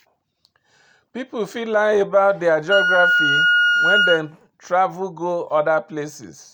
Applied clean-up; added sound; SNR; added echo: none; Wind instrument, woodwind instrument; -3 dB; none.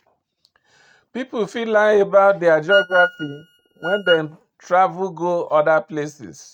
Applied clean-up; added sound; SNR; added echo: neural mask model RNNoise.